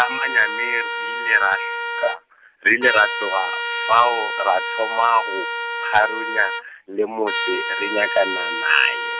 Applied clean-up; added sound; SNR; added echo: none; Trumpet; 4 dB; none.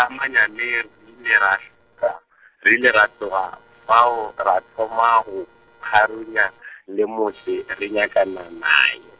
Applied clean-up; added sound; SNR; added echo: neural separator model SepFormer DNS4.